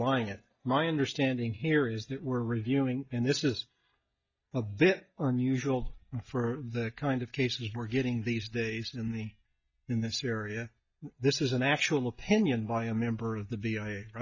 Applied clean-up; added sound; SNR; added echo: neural mask model DeepFilterNet 3.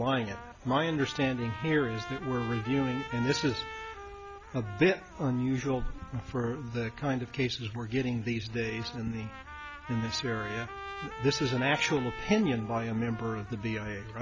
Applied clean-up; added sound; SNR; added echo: none; Trumpet; 12 dB; none.